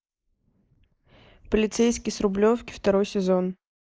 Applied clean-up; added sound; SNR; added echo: neural mask model Resemble Enhance denoiser.